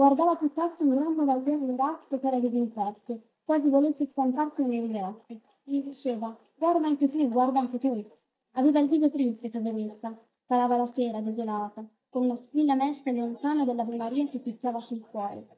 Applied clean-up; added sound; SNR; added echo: neural mask model DeepFilterNet 3.